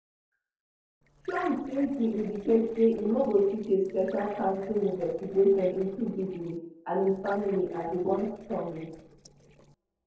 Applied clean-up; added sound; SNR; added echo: neural separator model SepFormer DNS4.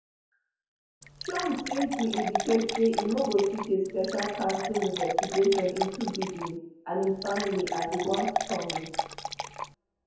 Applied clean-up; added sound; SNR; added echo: none; Fill (with liquid) / Water; 4 dB; reverberation time 0.9 s.